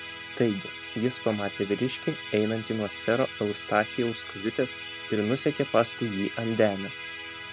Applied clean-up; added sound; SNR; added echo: none; Musical instrument; 10 dB; none.